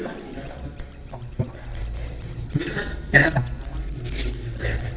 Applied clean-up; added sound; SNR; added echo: neural mask model DeepFilterNet 3.